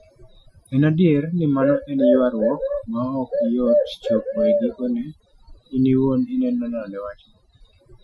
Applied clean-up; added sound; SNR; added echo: classical method Wiener filter.